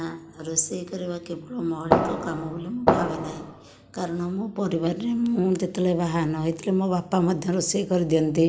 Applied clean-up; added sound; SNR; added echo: none; Fireworks; -1 dB; none.